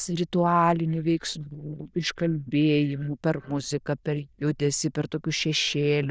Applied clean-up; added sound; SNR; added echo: neural diffusion model UNIVERSE++.